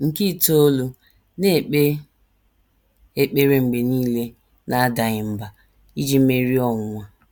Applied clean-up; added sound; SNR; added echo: none; none; none; none.